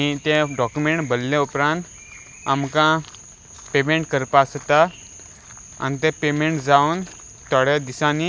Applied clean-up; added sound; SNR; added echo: none; none; none; none.